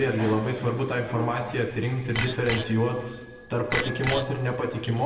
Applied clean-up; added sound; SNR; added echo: none; Bicycle bell; 9 dB; reverberation time 1.3 s.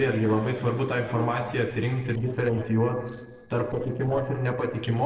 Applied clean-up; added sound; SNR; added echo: neural separator model SepFormer DNS4.